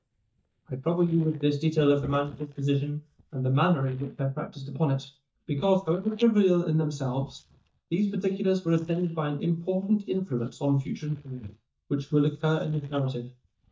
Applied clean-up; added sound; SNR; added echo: neural mask model DeepFilterNet 3.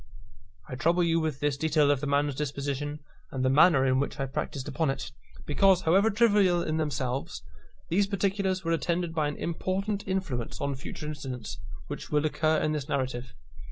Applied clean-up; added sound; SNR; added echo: none; none; none; none.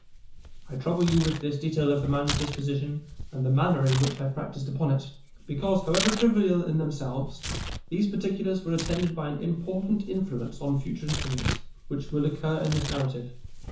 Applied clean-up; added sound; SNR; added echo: none; Tearing; 10 dB; reverberation time 0.9 s.